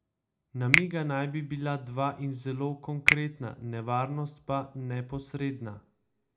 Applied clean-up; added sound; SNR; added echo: none; Finger snapping; 0 dB; reverberation time 0.3 s.